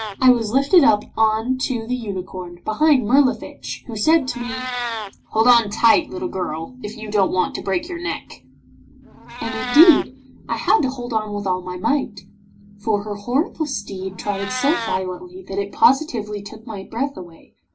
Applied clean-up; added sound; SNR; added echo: none; Meow; 15 dB; reverberation time 0.2 s.